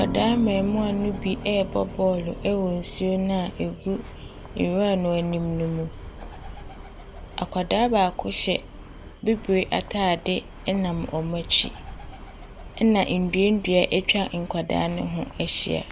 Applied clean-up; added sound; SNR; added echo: none; Bird + Piano; 12 dB; none.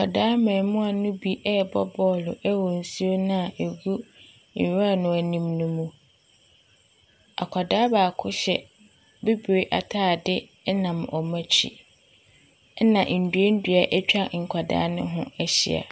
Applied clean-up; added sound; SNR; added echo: none; none; none; none.